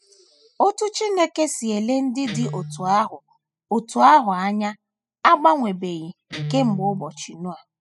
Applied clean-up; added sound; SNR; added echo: classical method spectral subtraction.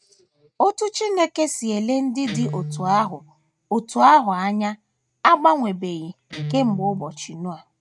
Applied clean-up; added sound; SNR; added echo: neural mask model RNNoise.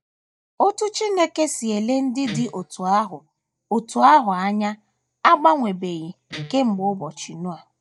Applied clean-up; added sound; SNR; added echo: neural mask model DeepFilterNet 3.